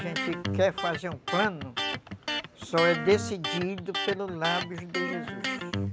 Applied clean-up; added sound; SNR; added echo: none; Electric guitar; 3 dB; none.